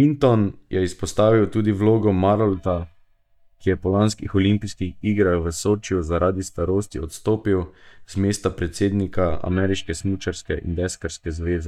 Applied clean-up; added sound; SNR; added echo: neural mask model DeepFilterNet 3.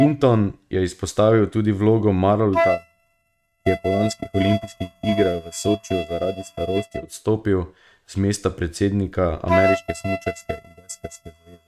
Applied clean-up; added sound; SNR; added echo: neural mask model RNNoise.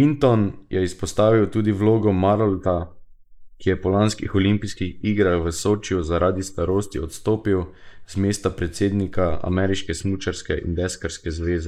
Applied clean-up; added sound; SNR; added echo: neural mask model Resemble Enhance denoiser.